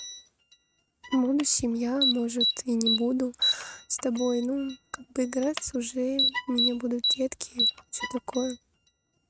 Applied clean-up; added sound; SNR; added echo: neural mask model RNNoise.